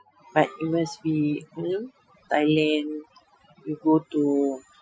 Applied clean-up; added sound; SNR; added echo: classical method Wiener filter.